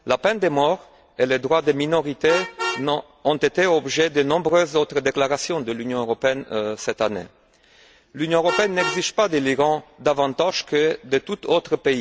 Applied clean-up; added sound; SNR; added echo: none; Vehicle horn, car horn, honking; 15 dB; none.